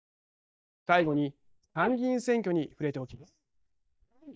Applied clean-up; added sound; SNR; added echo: neural mask model DeepFilterNet 3.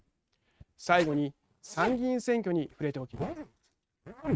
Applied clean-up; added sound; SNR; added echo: neural mask model RNNoise.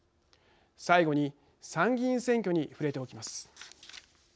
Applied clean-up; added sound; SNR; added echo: none; none; none; none.